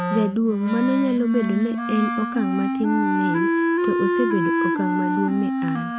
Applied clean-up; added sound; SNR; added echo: none; Wind instrument, woodwind instrument; -1 dB; none.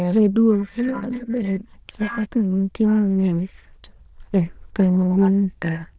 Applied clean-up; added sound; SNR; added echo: neural diffusion model UNIVERSE++.